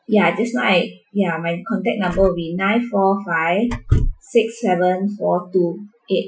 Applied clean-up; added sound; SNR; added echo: classical method Wiener filter.